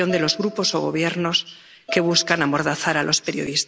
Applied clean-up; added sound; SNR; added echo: none; Bowed string instrument; 17 dB; none.